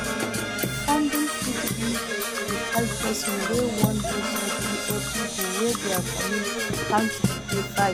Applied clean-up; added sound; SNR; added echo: none; Brass instrument / Percussion; -2 dB; none.